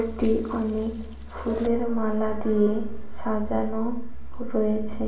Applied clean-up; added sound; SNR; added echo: none; Mechanisms / Bicycle; 3 dB; reverberation time 0.5 s.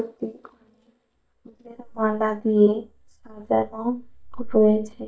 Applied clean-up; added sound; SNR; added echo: neural mask model DeepFilterNet 3.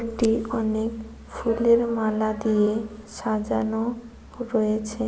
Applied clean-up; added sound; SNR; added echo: none; none; none; none.